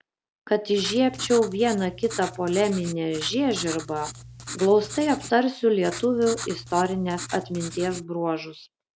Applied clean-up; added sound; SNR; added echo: none; Writing; 13 dB; none.